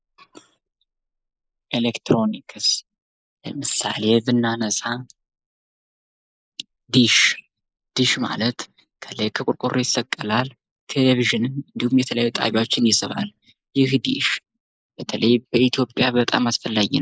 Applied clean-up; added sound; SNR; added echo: neural mask model Resemble Enhance denoiser.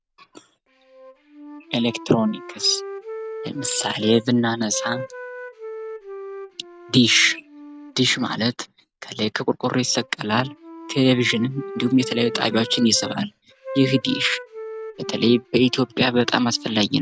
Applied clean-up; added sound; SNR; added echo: none; Wind instrument, woodwind instrument; 14 dB; none.